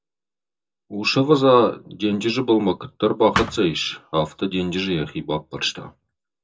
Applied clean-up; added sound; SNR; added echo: none; Thump, thud; 3 dB; reverberation time 0.2 s.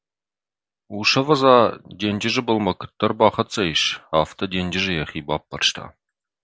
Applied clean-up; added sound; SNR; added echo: none; none; none; none.